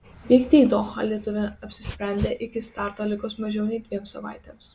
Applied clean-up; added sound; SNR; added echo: none; Dog; 17 dB; none.